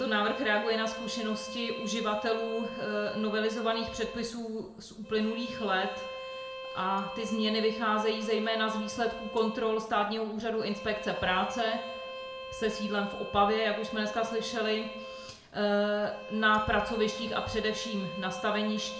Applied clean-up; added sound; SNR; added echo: none; Bowed string instrument; 10 dB; reverberation time 0.7 s.